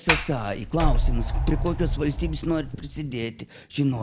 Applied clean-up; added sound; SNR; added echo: none; Sliding door; -2 dB; none.